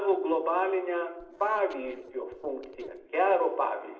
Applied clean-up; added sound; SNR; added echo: neural separator model SepFormer DNS4.